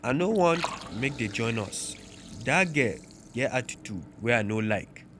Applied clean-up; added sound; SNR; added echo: none; Motor vehicle (road) / Engine + Liquid; 14 dB; none.